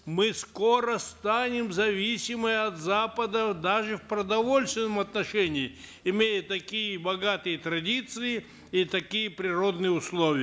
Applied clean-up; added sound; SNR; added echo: none; none; none; none.